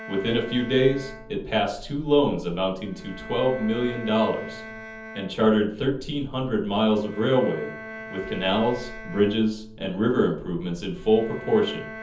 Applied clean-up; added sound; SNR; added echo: none; Bowed string instrument; 16 dB; reverberation time 0.7 s.